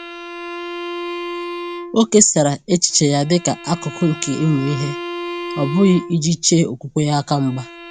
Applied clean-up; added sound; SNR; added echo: none; Bowed string instrument; 11 dB; none.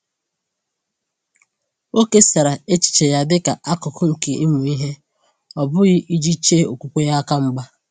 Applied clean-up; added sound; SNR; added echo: none; none; none; none.